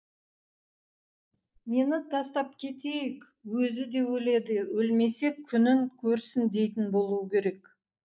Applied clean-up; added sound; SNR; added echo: neural mask model DeepFilterNet 3.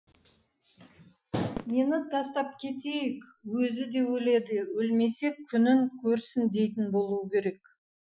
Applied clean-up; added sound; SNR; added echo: classical method Wiener filter.